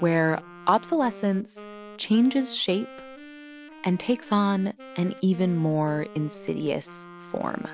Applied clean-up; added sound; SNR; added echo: none; Wind instrument, woodwind instrument; 18 dB; none.